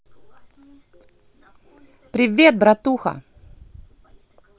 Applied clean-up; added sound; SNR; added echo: none; none; none; none.